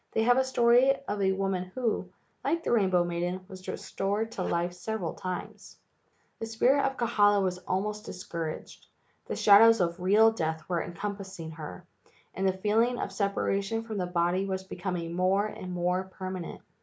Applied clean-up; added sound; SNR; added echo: none; none; none; none.